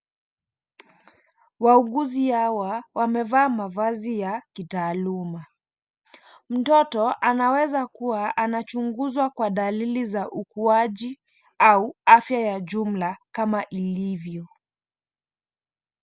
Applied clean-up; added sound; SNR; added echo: none; none; none; none.